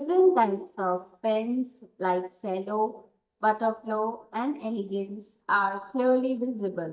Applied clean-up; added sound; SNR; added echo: neural mask model DeepFilterNet 3.